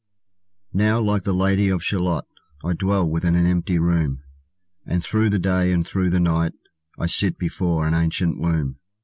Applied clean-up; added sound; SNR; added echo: none; none; none; none.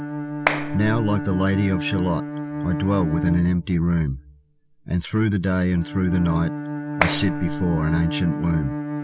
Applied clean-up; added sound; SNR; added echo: none; Bowed string instrument + Clapping; 5 dB; none.